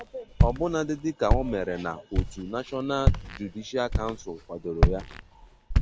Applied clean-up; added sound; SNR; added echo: none; Walk, footsteps; -3 dB; none.